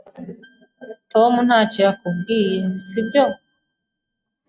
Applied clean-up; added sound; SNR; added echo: neural mask model RNNoise.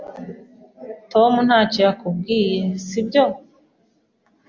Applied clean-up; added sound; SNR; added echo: none; none; none; none.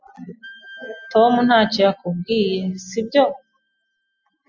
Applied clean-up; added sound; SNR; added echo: classical method spectral subtraction.